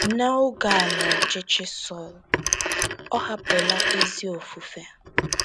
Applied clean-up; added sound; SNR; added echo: none; Telephone; -1 dB; none.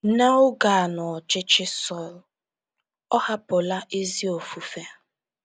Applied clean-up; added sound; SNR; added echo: none; none; none; none.